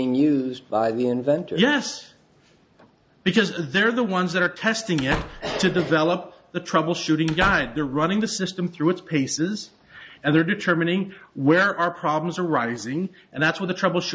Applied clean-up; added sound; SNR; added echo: none; Slam / Wood; 13 dB; none.